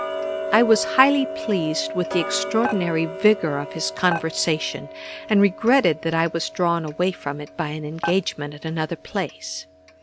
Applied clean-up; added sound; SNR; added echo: none; Tick-tock + Dishes, pots, and pans; 9 dB; none.